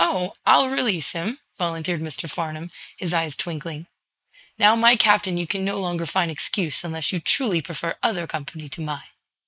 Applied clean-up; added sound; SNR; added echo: neural mask model Resemble Enhance denoiser.